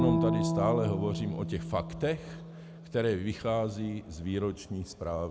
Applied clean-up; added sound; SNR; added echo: none; Bowed string instrument; 2 dB; none.